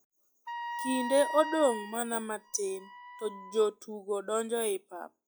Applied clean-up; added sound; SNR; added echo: classical method log-MMSE.